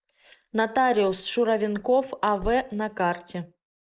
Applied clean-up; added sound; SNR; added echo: neural mask model Resemble Enhance denoiser.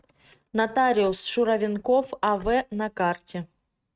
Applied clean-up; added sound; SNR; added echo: neural mask model RNNoise.